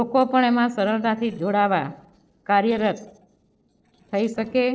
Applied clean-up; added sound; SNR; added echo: neural separator model SepFormer DNS4.